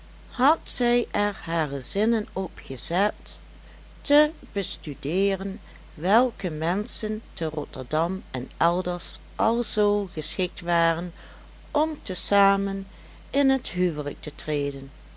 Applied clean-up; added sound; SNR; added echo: none; none; none; none.